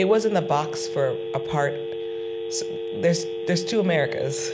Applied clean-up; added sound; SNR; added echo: none; Telephone; 5 dB; none.